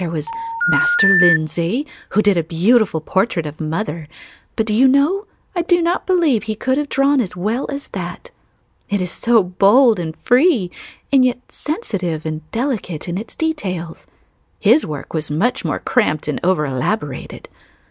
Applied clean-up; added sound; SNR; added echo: none; Telephone; 0 dB; none.